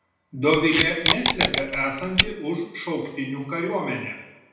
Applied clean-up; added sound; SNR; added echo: none; Packing tape, duct tape; -1 dB; reverberation time 0.8 s.